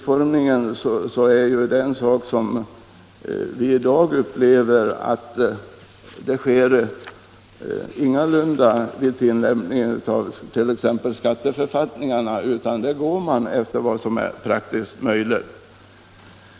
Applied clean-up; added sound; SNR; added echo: none; none; none; none.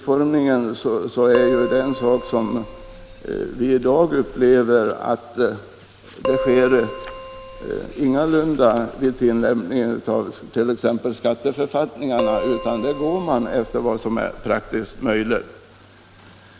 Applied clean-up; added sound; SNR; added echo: none; Keyboard (musical); 10 dB; none.